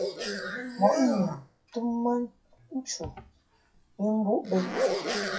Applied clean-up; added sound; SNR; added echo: classical method WPE with log-MMSE.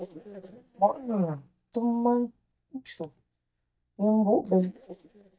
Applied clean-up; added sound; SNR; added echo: neural mask model DeepFilterNet 3.